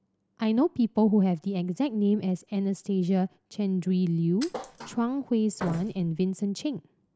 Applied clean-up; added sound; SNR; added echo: none; Thump, thud; 14 dB; none.